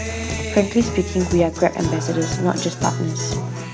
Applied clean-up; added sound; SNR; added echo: none; Guitar; 4 dB; none.